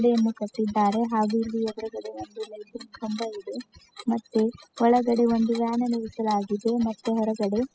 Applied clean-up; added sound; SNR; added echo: classical method spectral subtraction.